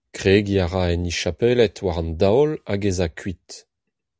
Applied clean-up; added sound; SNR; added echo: none; none; none; none.